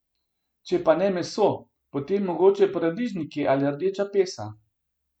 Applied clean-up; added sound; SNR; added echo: none; none; none; none.